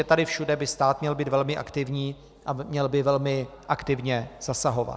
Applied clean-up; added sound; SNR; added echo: none; none; none; none.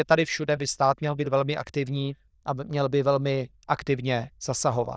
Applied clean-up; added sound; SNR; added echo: neural diffusion model UNIVERSE++.